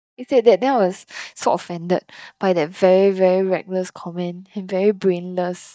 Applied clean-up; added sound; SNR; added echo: neural mask model DeepFilterNet 3.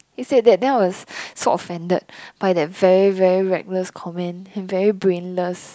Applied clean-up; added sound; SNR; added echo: none; none; none; none.